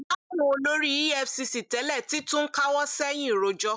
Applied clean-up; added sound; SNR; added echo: none; none; none; none.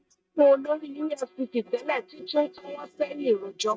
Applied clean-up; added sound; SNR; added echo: neural mask model DeepFilterNet 3.